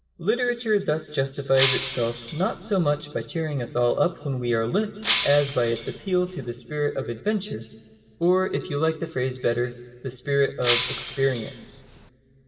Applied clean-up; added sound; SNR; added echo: none; Shatter; 5 dB; reverberation time 2.4 s.